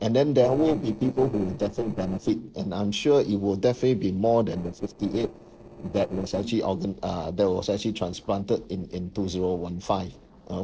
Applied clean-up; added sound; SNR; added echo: neural separator model SepFormer DNS4.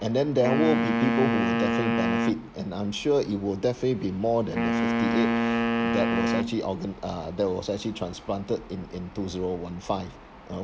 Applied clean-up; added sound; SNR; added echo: none; Wind instrument, woodwind instrument; -1 dB; none.